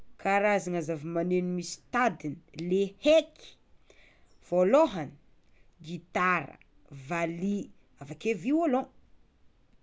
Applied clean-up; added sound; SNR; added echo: none; none; none; none.